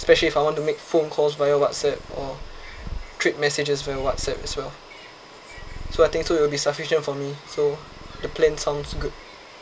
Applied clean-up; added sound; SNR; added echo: none; Purr; 14 dB; none.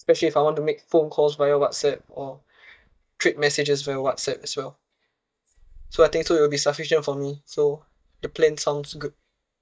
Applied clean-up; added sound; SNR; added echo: neural mask model DeepFilterNet 3.